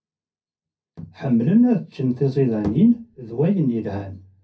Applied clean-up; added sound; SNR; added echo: none; none; none; reverberation time 0.3 s.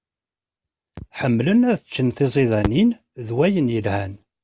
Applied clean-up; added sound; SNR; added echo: none; none; none; none.